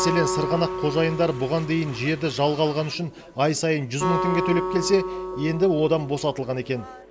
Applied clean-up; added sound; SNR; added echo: none; Acoustic guitar; 6 dB; none.